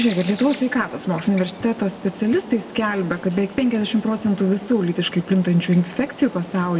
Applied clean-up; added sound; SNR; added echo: none; Bird; 16 dB; reverberation time 1.0 s.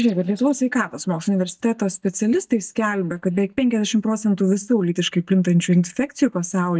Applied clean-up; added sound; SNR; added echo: neural mask model DeepFilterNet 3.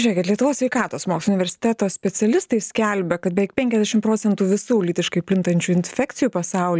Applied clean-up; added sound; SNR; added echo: none; none; none; none.